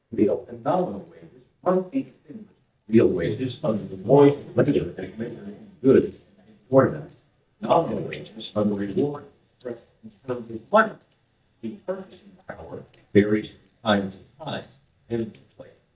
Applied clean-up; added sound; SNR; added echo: neural mask model DeepFilterNet 3.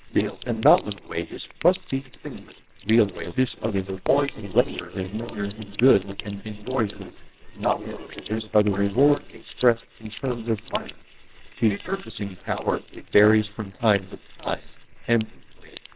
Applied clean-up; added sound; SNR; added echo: neural separator model SepFormer WHAMR!.